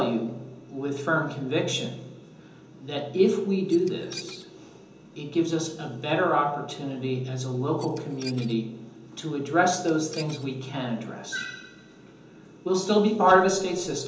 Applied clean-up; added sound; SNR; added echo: none; Dishes, pots, and pans / Glass; 18 dB; reverberation time 0.6 s.